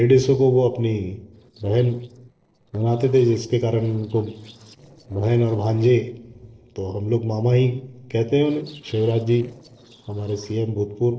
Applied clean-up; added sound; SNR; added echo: neural separator model SepFormer DNS4.